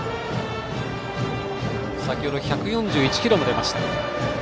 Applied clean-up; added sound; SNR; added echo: none; none; none; none.